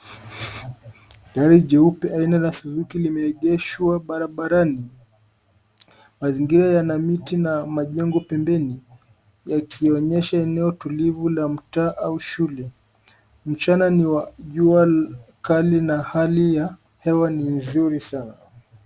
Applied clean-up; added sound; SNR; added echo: none; none; none; none.